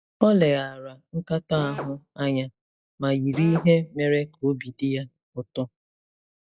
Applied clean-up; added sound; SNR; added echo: classical method log-MMSE.